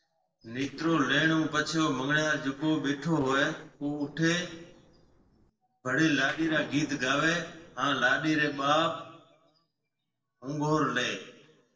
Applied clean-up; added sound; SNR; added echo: neural separator model SepFormer DNS4.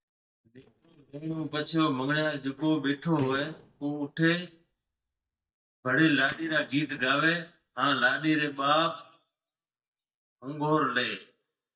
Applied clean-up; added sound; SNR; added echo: neural mask model DeepFilterNet 3.